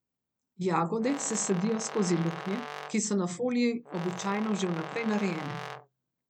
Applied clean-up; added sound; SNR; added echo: none; Brass instrument; 10 dB; none.